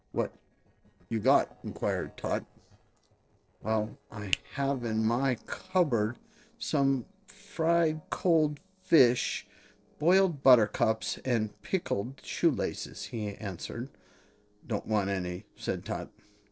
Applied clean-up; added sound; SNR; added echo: neural separator model SepFormer DNS4.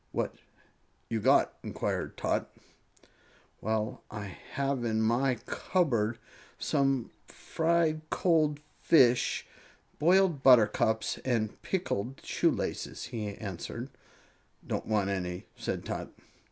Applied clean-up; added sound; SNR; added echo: none; none; none; none.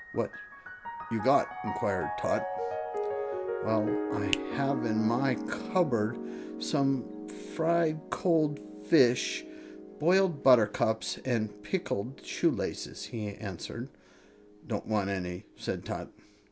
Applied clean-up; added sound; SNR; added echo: none; Finger snapping + Piano; 7 dB; none.